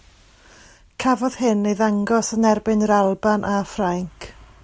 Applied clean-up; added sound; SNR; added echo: none; none; none; none.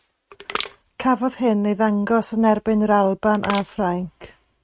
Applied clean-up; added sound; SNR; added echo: neural mask model RNNoise.